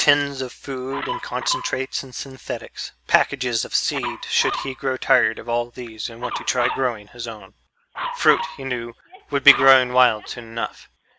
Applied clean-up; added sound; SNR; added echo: none; Dog; 11 dB; none.